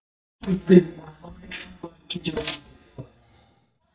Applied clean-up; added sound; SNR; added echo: neural mask model DeepFilterNet 3.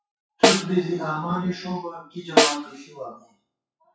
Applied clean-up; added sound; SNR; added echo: classical method WPE with log-MMSE.